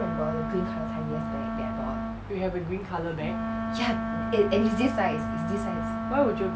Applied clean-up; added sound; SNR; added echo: none; Wind instrument, woodwind instrument; 2 dB; none.